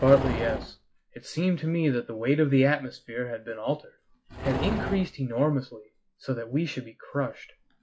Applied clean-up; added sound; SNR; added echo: classical method log-MMSE.